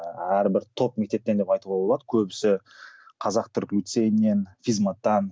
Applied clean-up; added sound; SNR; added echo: none; none; none; none.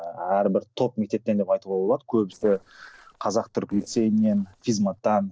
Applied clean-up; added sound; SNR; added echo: neural separator model SepFormer DNS4.